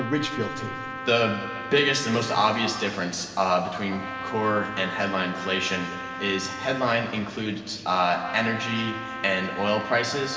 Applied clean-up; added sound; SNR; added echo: none; Trumpet; 9 dB; reverberation time 2.3 s.